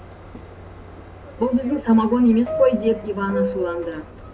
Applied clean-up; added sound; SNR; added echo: none; Subway, metro, underground; 10 dB; reverberation time 0.2 s.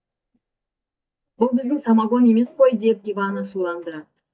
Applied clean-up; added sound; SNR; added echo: neural mask model DeepFilterNet 3.